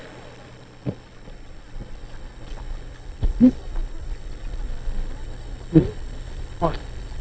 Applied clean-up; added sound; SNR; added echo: neural mask model DeepFilterNet 3.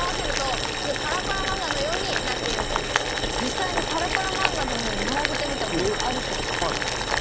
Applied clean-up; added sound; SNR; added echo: none; Boiling; -5 dB; reverberation time 1.6 s.